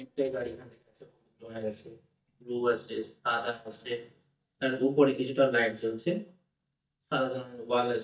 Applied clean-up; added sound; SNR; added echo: neural mask model DeepFilterNet 3.